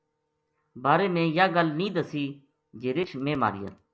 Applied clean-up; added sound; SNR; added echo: none; none; none; none.